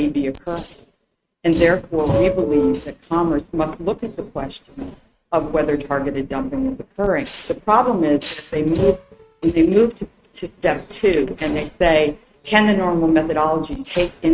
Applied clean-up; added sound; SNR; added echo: neural mask model RNNoise.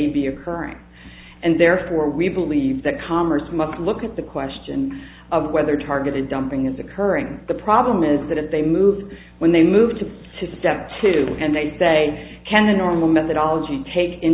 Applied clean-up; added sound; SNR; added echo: none; none; none; none.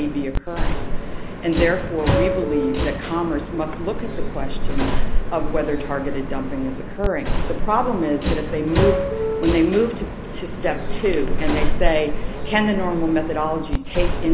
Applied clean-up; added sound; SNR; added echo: none; Subway, metro, underground; -2 dB; none.